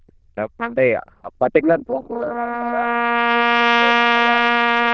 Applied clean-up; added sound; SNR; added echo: neural diffusion model UNIVERSE++.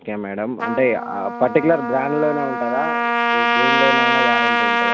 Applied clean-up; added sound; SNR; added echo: none; Trumpet; -2 dB; none.